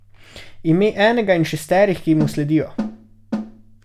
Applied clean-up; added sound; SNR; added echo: none; Snare drum; 9 dB; none.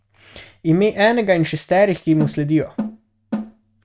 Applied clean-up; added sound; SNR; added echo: neural mask model RNNoise.